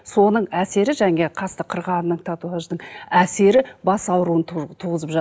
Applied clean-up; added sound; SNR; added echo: none; none; none; none.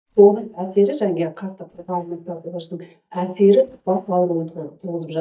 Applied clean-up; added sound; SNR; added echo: neural mask model DeepFilterNet 3.